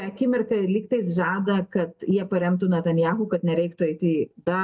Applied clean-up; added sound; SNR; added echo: none; none; none; none.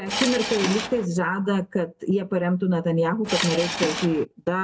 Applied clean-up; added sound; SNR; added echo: none; Subway, metro, underground / Engine; 4 dB; none.